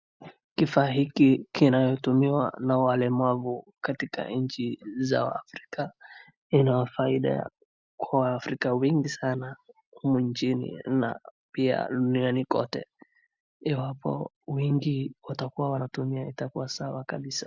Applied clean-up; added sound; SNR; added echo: none; none; none; none.